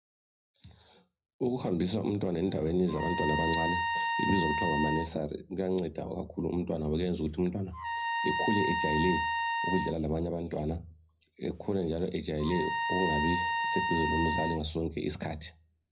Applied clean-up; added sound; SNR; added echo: none; Trumpet; 1 dB; reverberation time 0.4 s.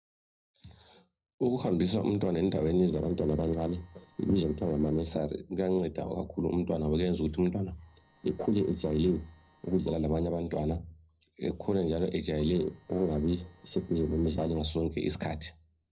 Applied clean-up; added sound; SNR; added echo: neural separator model SepFormer DNS4.